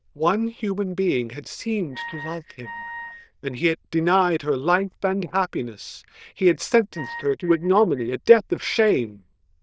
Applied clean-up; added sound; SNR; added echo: neural diffusion model UNIVERSE++.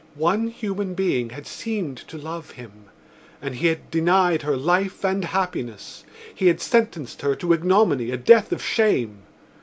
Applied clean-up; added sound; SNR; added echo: none; none; none; none.